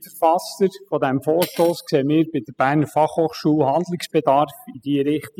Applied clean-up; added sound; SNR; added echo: classical method spectral subtraction.